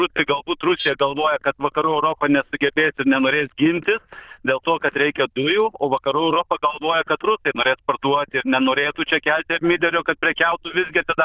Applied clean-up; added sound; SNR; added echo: neural diffusion model UNIVERSE++.